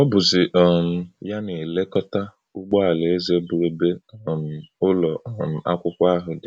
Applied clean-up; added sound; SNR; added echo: none; none; none; none.